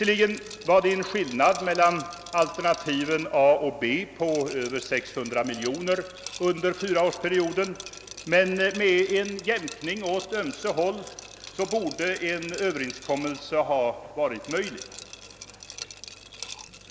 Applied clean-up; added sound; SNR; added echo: none; Liquid; 17 dB; none.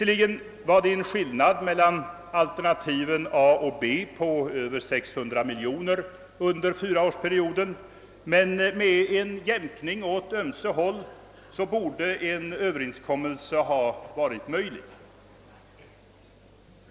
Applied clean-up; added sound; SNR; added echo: none; none; none; none.